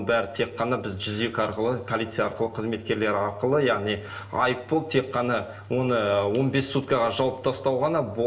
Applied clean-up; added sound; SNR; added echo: none; none; none; reverberation time 0.9 s.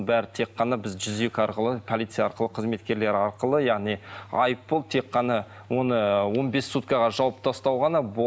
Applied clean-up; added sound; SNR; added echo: none; none; none; none.